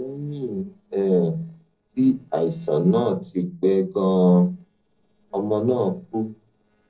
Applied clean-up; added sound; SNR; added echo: neural separator model SepFormer DNS4.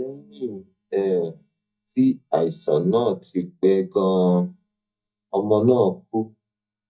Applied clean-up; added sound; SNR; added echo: neural mask model DeepFilterNet 3.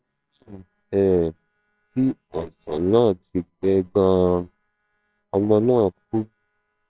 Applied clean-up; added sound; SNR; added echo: neural separator model SepFormer WHAMR!.